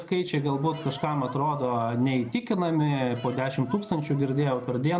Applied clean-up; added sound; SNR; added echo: none; Crowd; 19 dB; none.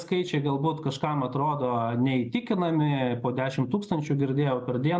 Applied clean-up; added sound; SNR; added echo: none; none; none; none.